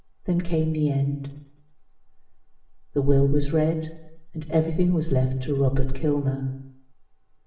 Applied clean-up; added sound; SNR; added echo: none; none; none; reverberation time 0.8 s.